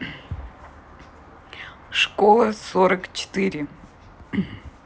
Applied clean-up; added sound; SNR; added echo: none; none; none; none.